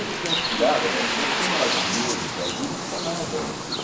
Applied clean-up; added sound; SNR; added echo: none; Bird; -2 dB; reverberation time 0.8 s.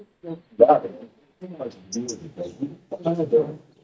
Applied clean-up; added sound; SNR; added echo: neural mask model DeepFilterNet 3.